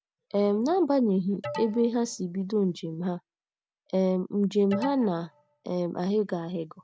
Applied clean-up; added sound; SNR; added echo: none; Alarm; 12 dB; none.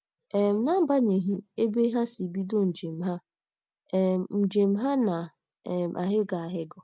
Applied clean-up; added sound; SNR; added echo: none; none; none; none.